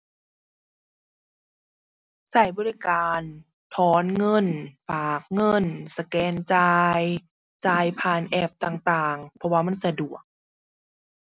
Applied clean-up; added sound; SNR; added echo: none; none; none; none.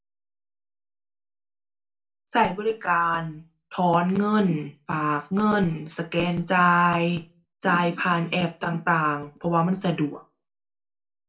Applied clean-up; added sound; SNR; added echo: none; none; none; reverberation time 0.2 s.